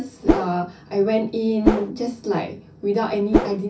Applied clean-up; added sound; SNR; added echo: none; Whoosh, swoosh, swish; -3 dB; reverberation time 0.3 s.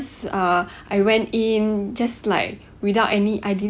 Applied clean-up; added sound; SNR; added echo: none; none; none; none.